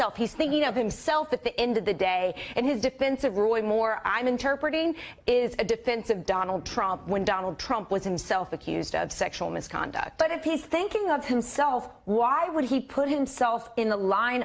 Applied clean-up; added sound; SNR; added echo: none; none; none; none.